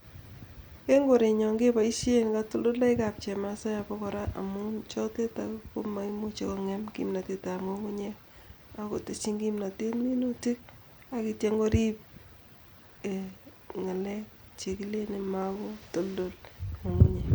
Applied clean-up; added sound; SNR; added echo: none; none; none; none.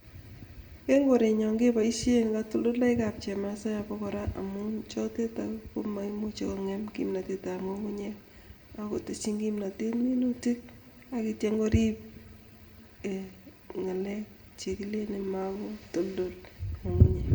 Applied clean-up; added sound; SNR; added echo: none; none; none; reverberation time 0.8 s.